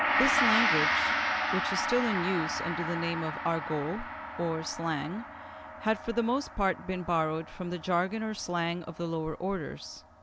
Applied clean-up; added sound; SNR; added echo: none; Gong; 1 dB; none.